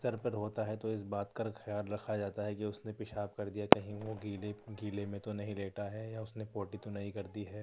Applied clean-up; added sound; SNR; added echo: none; Fireworks; 1 dB; none.